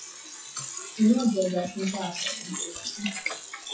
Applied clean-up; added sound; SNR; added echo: classical method WPE with log-MMSE.